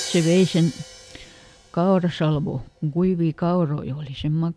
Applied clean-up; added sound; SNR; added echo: none; Crash cymbal; 18 dB; none.